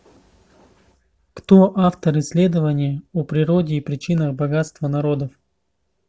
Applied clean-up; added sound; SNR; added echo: none; none; none; none.